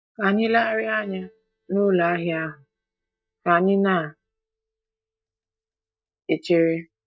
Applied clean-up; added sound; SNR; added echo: neural mask model DeepFilterNet 3.